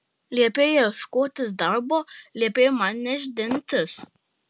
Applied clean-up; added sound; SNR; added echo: none; none; none; none.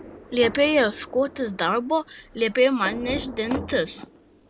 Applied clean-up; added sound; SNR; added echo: none; Thunder; 14 dB; none.